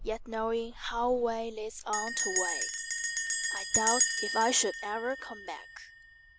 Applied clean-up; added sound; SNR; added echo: none; Bell; 1 dB; none.